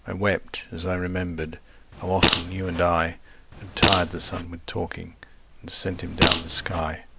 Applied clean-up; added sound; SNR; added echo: none; Fart; -2 dB; none.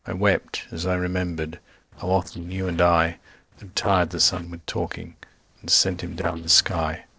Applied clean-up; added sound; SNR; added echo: neural separator model SepFormer DNS4.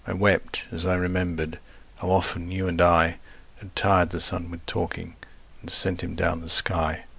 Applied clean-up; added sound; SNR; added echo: none; none; none; none.